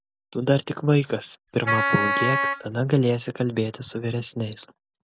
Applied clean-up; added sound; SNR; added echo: none; Wind instrument, woodwind instrument; -1 dB; none.